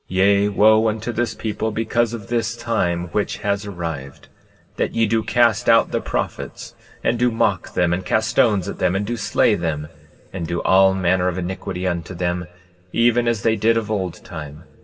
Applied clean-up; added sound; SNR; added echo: none; none; none; reverberation time 1.9 s.